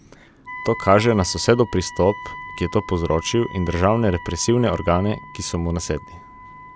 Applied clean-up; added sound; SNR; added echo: none; Wind instrument, woodwind instrument; 16 dB; none.